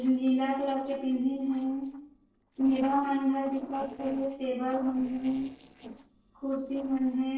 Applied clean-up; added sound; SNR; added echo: neural separator model SepFormer DNS4.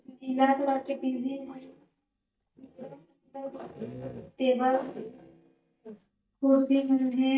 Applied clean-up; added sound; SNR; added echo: neural mask model DeepFilterNet 3.